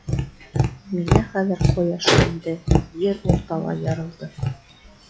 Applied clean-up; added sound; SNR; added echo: classical method log-MMSE.